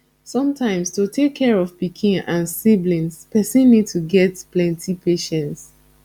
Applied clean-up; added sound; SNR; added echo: none; none; none; none.